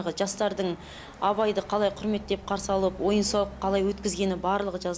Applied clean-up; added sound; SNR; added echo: none; Truck; 17 dB; none.